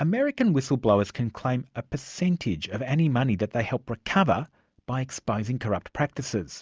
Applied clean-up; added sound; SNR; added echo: none; none; none; none.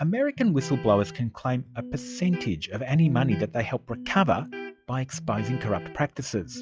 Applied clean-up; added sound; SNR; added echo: classical method log-MMSE.